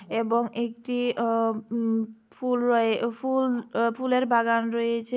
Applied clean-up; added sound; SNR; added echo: none; none; none; none.